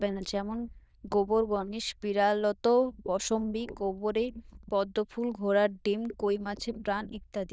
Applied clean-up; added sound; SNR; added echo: neural diffusion model UNIVERSE++.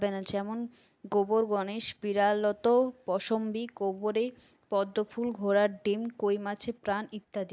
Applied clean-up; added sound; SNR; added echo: none; none; none; none.